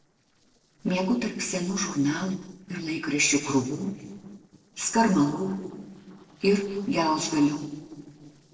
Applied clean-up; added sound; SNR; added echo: neural separator model SepFormer DNS4.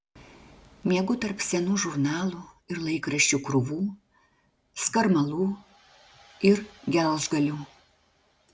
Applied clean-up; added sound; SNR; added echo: none; none; none; none.